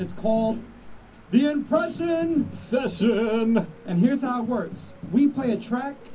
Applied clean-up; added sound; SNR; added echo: none; Cricket; 13 dB; reverberation time 0.4 s.